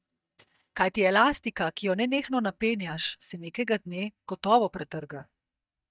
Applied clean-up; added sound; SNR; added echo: neural mask model DeepFilterNet 3.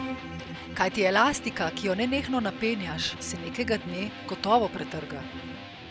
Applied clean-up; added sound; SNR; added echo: none; Electric guitar + Bowed string instrument; 9 dB; none.